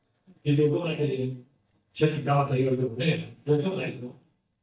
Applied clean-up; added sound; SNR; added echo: neural mask model DeepFilterNet 3.